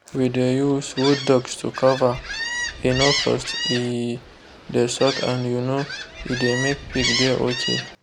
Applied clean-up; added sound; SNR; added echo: none; Gull, seagull; 6 dB; none.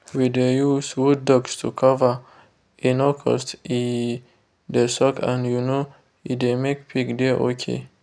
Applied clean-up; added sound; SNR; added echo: none; none; none; none.